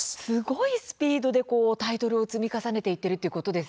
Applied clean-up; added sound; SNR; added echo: none; none; none; none.